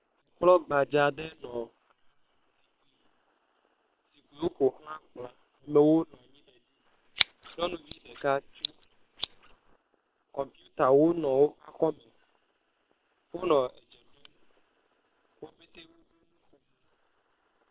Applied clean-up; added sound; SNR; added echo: neural separator model SepFormer WHAM!.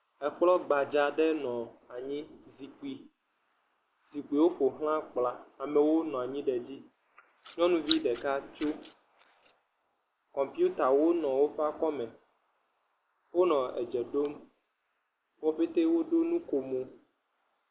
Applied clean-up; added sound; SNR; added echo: neural mask model Resemble Enhance denoiser.